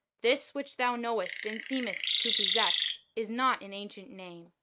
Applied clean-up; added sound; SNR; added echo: neural mask model RNNoise.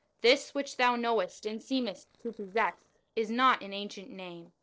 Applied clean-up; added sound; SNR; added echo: neural separator model SepFormer DNS4.